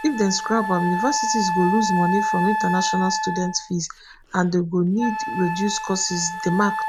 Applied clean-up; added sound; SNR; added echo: none; Wind instrument, woodwind instrument; 3 dB; none.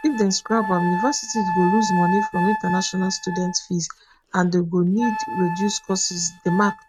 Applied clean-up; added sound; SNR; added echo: neural mask model RNNoise.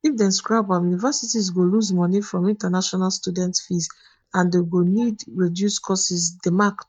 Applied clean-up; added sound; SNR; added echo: neural mask model DeepFilterNet 3.